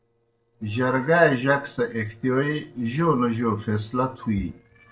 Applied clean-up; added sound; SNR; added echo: neural separator model SepFormer DNS4.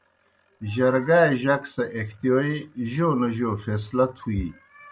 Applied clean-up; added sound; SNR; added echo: none; none; none; none.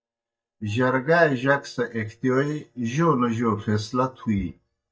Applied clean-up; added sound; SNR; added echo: neural mask model DeepFilterNet 3.